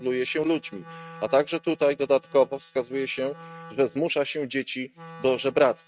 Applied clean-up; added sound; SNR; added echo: neural mask model RNNoise.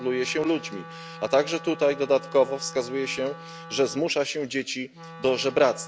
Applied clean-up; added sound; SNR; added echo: none; Wind instrument, woodwind instrument; 16 dB; none.